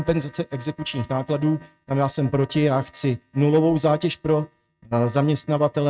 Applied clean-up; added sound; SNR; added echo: neural mask model RNNoise.